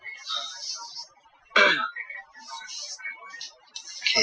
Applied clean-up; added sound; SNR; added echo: classical method Wiener filter.